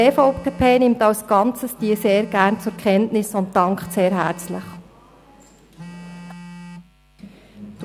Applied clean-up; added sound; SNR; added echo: none; Telephone; 19 dB; none.